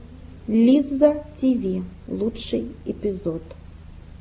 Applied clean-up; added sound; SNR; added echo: none; none; none; none.